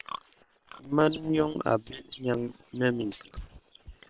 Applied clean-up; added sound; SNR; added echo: neural separator model SepFormer WHAM!.